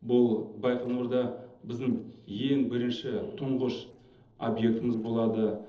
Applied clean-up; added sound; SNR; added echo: neural separator model SepFormer DNS4.